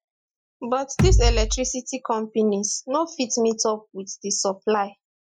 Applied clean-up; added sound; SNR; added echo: classical method Wiener filter.